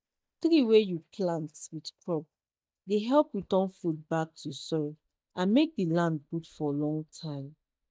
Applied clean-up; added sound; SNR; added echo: neural mask model DeepFilterNet 3.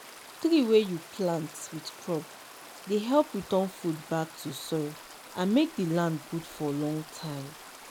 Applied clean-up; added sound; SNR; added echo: none; Stream; 17 dB; none.